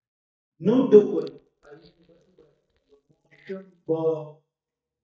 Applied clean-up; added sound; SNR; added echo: neural mask model DeepFilterNet 3.